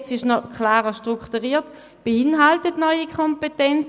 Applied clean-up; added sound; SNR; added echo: none; none; none; none.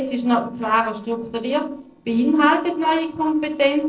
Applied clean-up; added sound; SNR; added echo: neural separator model SepFormer DNS4.